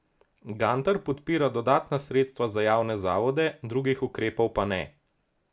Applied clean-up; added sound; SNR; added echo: none; none; none; none.